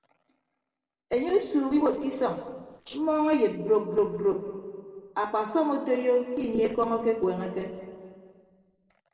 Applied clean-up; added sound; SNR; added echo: neural separator model SepFormer DNS4.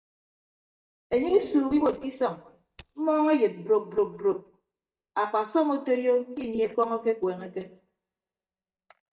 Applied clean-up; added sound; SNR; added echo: neural mask model DeepFilterNet 3.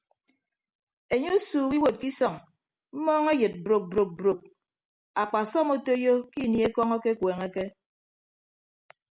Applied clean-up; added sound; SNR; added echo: none; none; none; none.